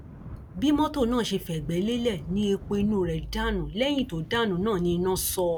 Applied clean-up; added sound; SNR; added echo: none; Thunder / Rain; 15 dB; none.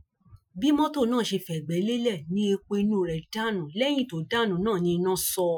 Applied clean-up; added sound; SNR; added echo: classical method Wiener filter.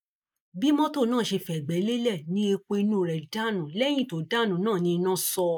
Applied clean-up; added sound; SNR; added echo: neural mask model Resemble Enhance denoiser.